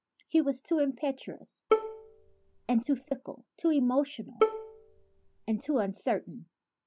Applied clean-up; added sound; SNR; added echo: none; Bowed string instrument; 1 dB; none.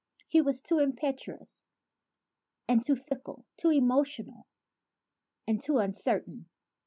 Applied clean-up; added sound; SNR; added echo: none; none; none; none.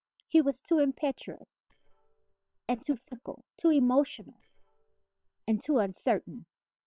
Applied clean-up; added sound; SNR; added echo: neural separator model SepFormer WHAM!.